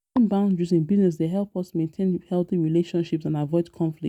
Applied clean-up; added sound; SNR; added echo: none; none; none; none.